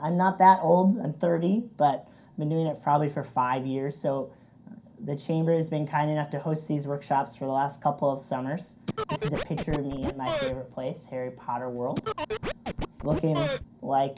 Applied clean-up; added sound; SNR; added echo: none; Scratching (performance technique); 5 dB; reverberation time 0.3 s.